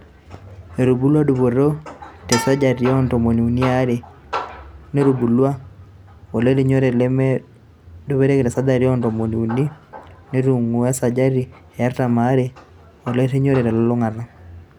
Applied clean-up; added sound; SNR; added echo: none; Bowed string instrument; 11 dB; none.